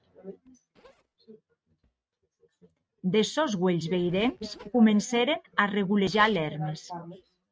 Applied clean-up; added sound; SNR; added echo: neural mask model RNNoise.